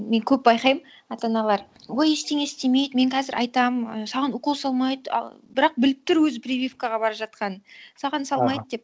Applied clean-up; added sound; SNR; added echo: none; none; none; none.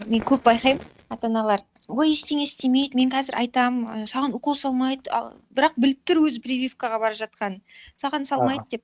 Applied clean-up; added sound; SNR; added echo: neural mask model RNNoise.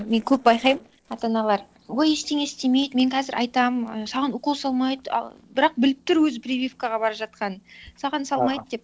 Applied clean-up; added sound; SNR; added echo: neural separator model SepFormer DNS4.